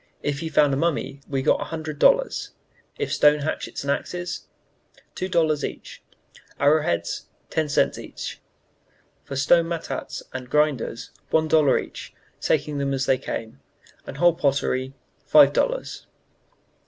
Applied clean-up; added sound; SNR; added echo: none; none; none; none.